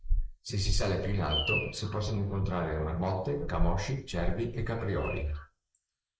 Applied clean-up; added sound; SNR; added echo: neural mask model Resemble Enhance denoiser.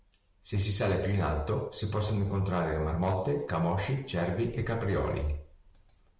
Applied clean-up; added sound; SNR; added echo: none; none; none; none.